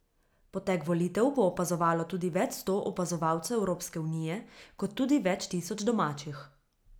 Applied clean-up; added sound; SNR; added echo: none; none; none; none.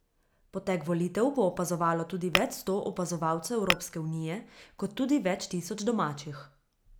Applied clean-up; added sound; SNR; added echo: none; Tap / Glass; 2 dB; none.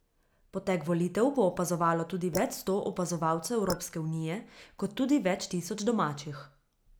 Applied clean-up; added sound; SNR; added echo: neural mask model Resemble Enhance denoiser.